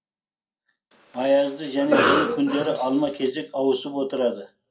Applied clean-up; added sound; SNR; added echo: none; Cough; 1 dB; reverberation time 0.3 s.